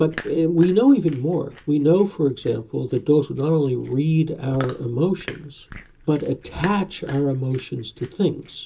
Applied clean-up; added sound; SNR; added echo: none; Chewing, mastication; 19 dB; reverberation time 0.2 s.